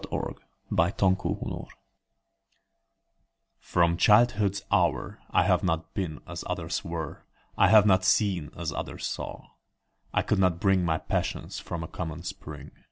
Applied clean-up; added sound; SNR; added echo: none; none; none; none.